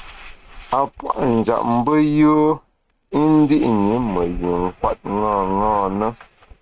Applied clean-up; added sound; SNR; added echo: neural mask model RNNoise.